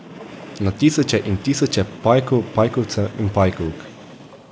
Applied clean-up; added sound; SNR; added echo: none; Train; 17 dB; none.